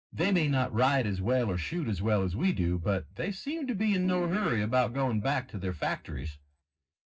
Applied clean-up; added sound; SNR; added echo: neural separator model SepFormer DNS4.